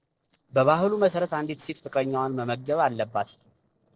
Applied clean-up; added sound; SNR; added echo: neural separator model SepFormer DNS4.